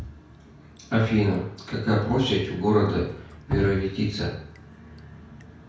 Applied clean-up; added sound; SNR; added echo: none; Drip; 14 dB; reverberation time 0.5 s.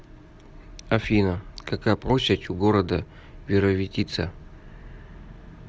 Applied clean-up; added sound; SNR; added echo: none; none; none; none.